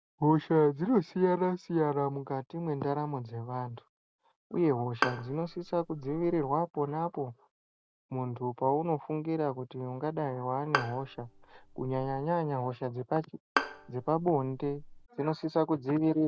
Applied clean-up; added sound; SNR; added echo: none; Bowed string instrument; 6 dB; none.